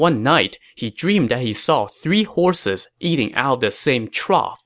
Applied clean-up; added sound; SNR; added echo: none; none; none; none.